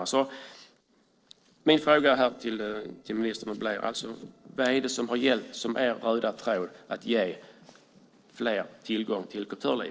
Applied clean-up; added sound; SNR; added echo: neural separator model SepFormer DNS4.